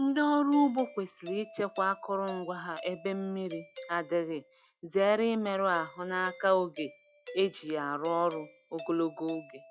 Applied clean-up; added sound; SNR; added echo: classical method log-MMSE.